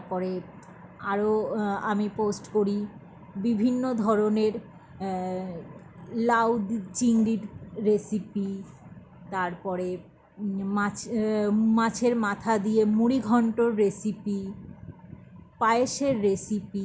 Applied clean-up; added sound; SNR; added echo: none; none; none; none.